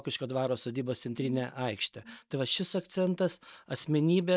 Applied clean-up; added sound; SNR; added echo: neural mask model DeepFilterNet 3.